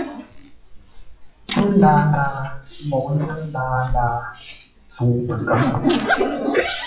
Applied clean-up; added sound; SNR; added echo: classical method WPE with log-MMSE.